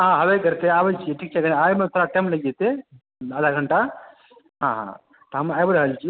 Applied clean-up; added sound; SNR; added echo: none; none; none; none.